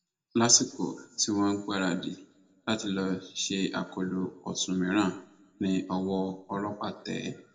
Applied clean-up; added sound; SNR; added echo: none; none; none; reverberation time 0.5 s.